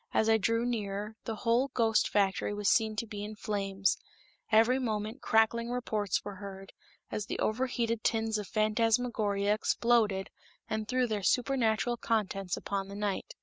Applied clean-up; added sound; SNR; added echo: none; none; none; none.